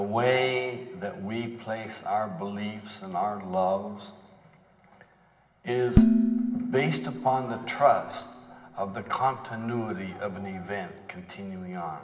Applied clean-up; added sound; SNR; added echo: none; Dishes, pots, and pans; -2 dB; reverberation time 1.9 s.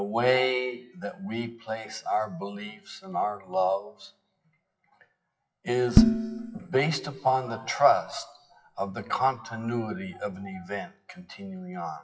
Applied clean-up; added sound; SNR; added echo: classical method WPE with log-MMSE.